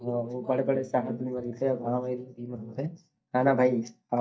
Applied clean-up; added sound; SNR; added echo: neural mask model DeepFilterNet 3.